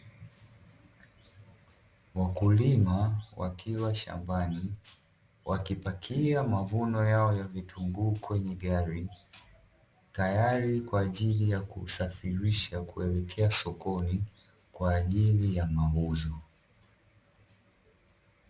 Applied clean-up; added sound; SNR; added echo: none; none; none; none.